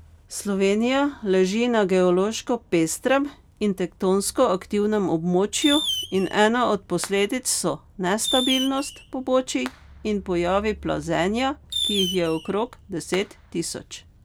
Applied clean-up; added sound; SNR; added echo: none; Fireworks; 8 dB; none.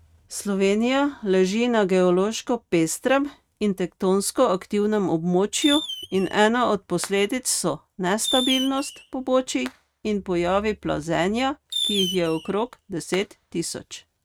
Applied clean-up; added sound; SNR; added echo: neural mask model RNNoise.